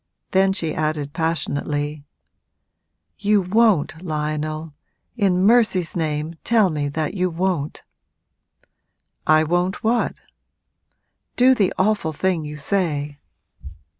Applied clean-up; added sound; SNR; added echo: none; none; none; none.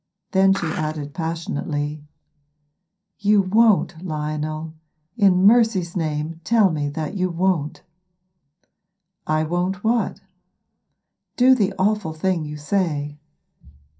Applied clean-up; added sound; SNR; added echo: none; Skateboard; 11 dB; reverberation time 0.3 s.